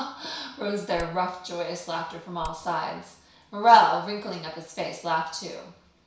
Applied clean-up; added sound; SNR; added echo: none; Hammer; 15 dB; reverberation time 0.6 s.